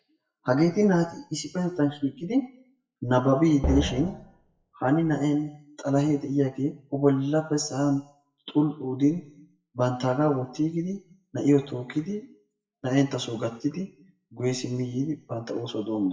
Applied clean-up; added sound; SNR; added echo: classical method WPE with log-MMSE.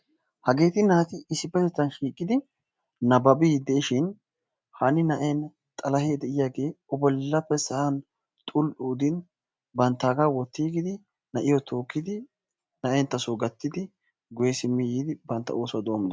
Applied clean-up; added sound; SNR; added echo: none; none; none; none.